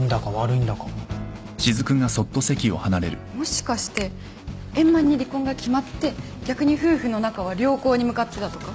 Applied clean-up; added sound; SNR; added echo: none; Finger snapping; 18 dB; none.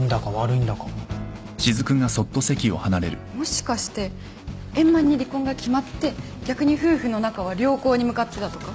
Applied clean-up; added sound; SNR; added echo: none; none; none; none.